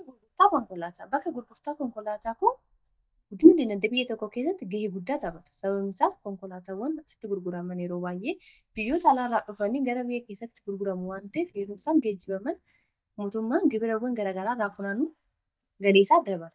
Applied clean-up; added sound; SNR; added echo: neural mask model DeepFilterNet 3.